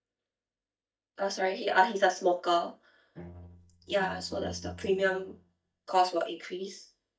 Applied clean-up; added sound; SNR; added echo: neural mask model DeepFilterNet 3.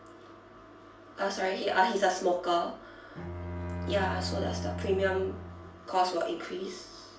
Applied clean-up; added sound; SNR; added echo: none; Bowed string instrument; 6 dB; reverberation time 0.4 s.